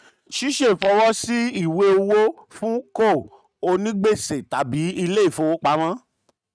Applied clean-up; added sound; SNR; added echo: neural mask model RNNoise.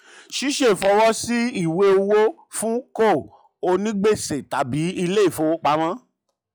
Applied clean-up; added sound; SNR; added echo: classical method log-MMSE.